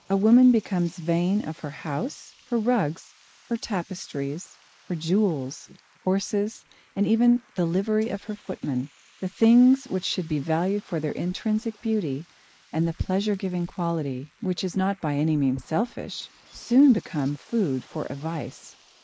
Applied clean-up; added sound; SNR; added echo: neural mask model Resemble Enhance denoiser.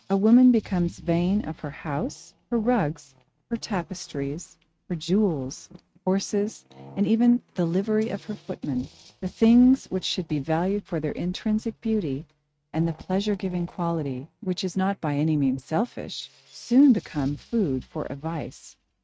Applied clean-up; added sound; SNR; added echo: neural mask model RNNoise.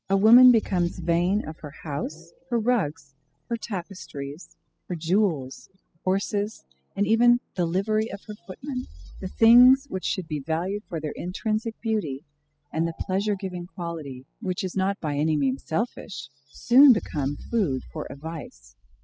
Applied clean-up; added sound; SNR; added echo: classical method spectral subtraction.